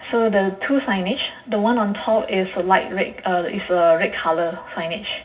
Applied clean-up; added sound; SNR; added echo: none; none; none; reverberation time 0.4 s.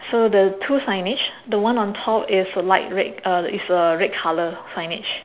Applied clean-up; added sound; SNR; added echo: none; none; none; none.